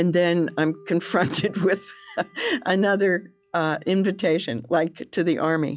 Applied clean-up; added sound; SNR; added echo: classical method log-MMSE.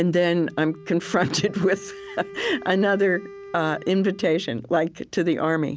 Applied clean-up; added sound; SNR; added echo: none; Wind instrument, woodwind instrument; 19 dB; none.